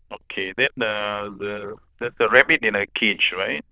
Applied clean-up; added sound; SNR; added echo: neural diffusion model UNIVERSE++.